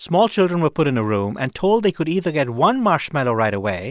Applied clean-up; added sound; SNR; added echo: none; none; none; none.